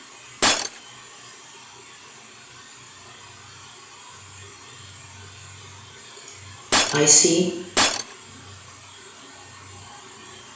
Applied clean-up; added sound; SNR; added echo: none; Shatter; -3 dB; reverberation time 0.7 s.